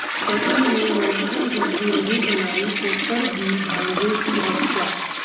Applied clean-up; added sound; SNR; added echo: none; Toilet flush; -1 dB; reverberation time 0.9 s.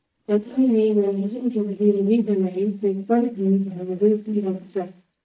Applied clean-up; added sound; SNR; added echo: neural mask model DeepFilterNet 3.